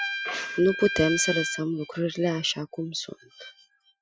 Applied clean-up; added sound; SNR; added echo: classical method Wiener filter.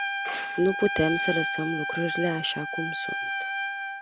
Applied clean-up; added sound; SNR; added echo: none; Trumpet; 2 dB; none.